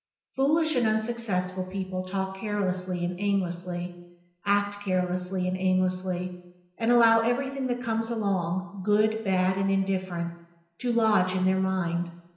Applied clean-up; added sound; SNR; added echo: none; none; none; reverberation time 0.9 s.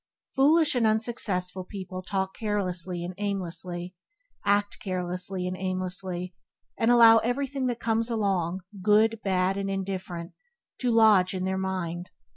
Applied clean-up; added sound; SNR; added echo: none; none; none; none.